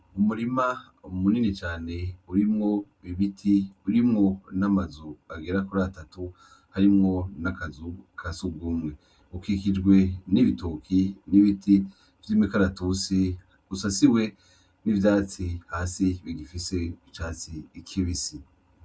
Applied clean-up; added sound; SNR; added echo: none; none; none; none.